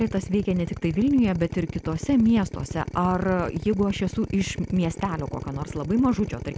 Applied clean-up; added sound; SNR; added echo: none; Drill; 10 dB; none.